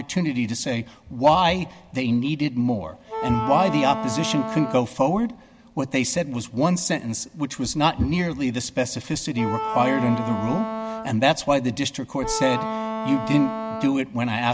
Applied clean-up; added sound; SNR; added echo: none; Wind instrument, woodwind instrument; 6 dB; none.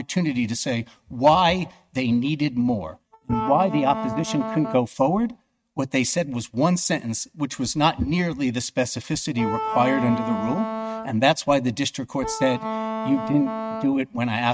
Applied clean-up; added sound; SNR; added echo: neural mask model RNNoise.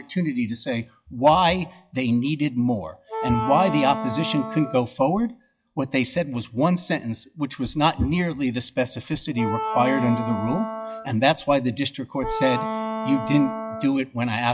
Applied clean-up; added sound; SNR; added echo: classical method log-MMSE.